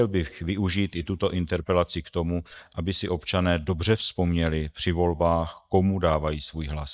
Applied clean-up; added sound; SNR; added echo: neural mask model DeepFilterNet 3.